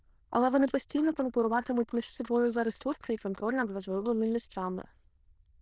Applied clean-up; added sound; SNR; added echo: neural diffusion model UNIVERSE++.